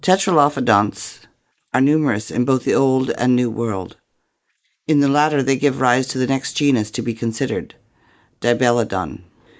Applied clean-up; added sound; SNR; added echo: neural mask model Resemble Enhance denoiser.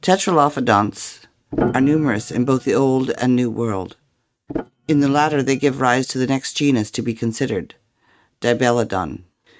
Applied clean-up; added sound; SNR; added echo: neural mask model RNNoise.